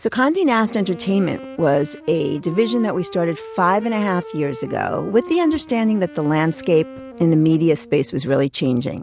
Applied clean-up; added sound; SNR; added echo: none; Wind instrument, woodwind instrument; 17 dB; none.